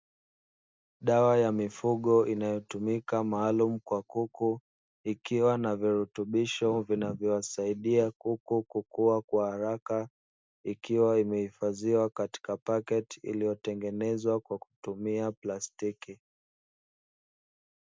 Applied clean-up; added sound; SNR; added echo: none; none; none; none.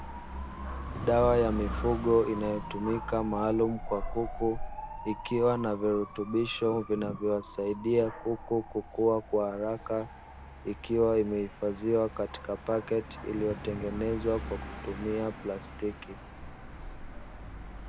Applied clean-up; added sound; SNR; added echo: none; Motorcycle / Dog; 10 dB; none.